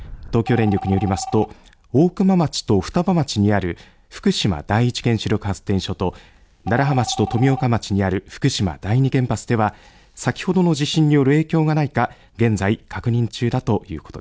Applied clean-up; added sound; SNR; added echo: none; Telephone; 16 dB; none.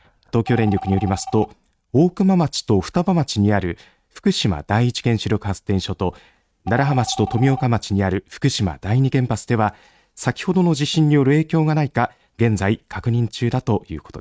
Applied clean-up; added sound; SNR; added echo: neural mask model RNNoise.